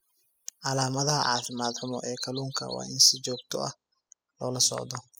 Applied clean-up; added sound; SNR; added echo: classical method spectral subtraction.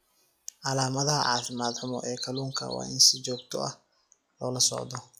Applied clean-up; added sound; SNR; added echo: classical method log-MMSE.